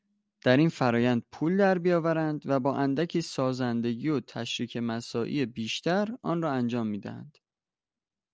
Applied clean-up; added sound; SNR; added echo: none; none; none; none.